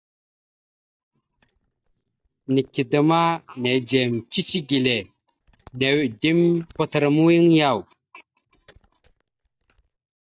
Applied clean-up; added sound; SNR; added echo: neural mask model DeepFilterNet 3.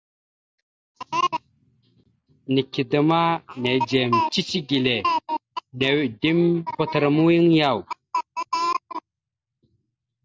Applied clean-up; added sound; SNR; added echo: none; none; none; none.